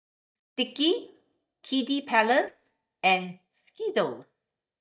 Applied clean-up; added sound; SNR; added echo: neural mask model DeepFilterNet 3.